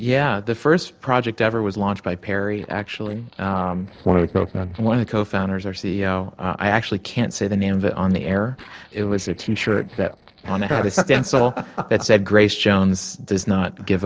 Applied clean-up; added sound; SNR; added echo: neural separator model SepFormer DNS4.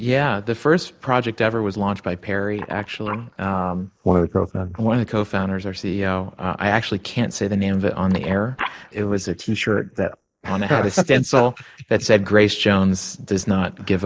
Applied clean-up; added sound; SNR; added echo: neural mask model Resemble Enhance denoiser.